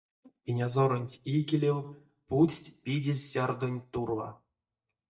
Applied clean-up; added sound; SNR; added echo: neural mask model DeepFilterNet 3.